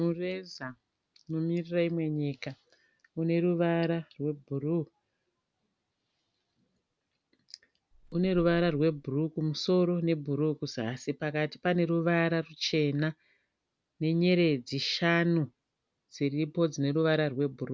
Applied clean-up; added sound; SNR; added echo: none; Bird; 18 dB; none.